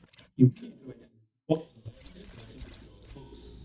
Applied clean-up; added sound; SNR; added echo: neural mask model DeepFilterNet 3.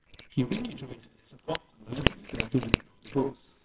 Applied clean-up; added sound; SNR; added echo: neural separator model SepFormer WHAMR!.